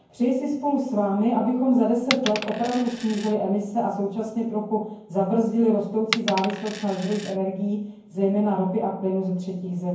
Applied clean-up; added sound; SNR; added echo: none; Coin (dropping); 14 dB; reverberation time 0.9 s.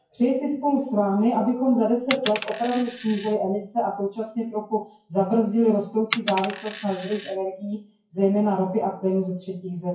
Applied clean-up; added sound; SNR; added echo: classical method WPE with log-MMSE.